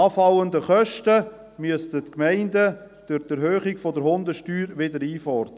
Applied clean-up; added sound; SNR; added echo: none; none; none; none.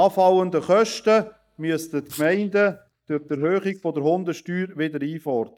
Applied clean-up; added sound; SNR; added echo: neural mask model DeepFilterNet 3.